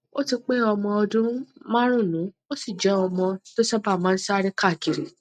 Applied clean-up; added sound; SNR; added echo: none; none; none; none.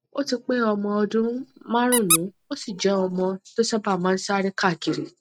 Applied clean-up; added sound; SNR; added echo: none; Squeak; 5 dB; none.